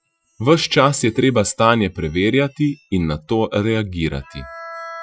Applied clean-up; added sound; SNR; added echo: classical method Wiener filter.